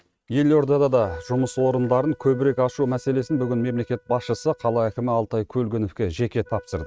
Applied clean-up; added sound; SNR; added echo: neural mask model RNNoise.